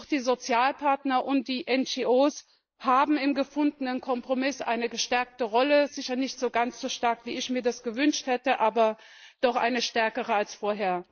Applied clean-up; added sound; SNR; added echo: neural mask model Resemble Enhance denoiser.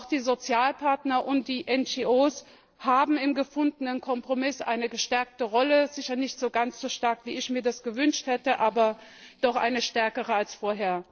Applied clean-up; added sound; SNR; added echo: neural separator model SepFormer DNS4.